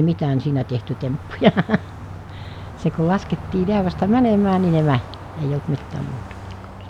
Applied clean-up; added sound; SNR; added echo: none; Car passing by; 15 dB; none.